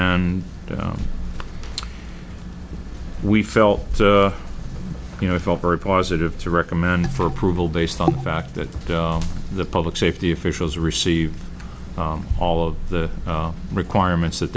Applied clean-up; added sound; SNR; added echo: none; none; none; none.